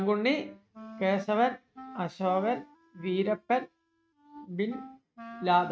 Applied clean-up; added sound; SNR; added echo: neural mask model RNNoise.